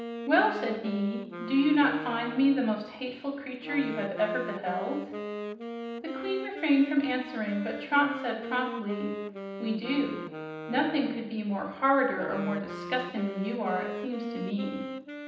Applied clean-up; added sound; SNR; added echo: none; Wind instrument, woodwind instrument; 9 dB; reverberation time 0.9 s.